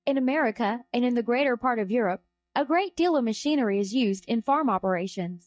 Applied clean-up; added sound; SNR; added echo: neural mask model DeepFilterNet 3.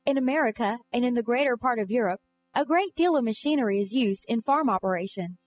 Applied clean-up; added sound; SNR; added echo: classical method spectral subtraction.